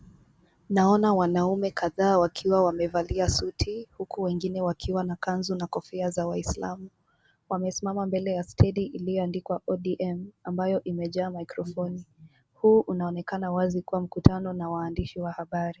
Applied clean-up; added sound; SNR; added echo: none; none; none; none.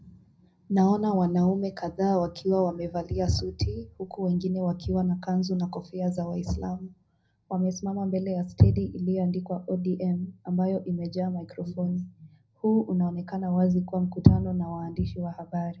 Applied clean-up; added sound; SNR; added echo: none; none; none; reverberation time 0.4 s.